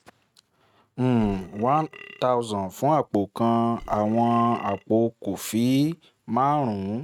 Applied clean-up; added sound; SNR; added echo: neural mask model RNNoise.